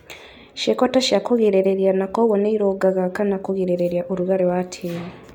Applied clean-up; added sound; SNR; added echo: none; none; none; none.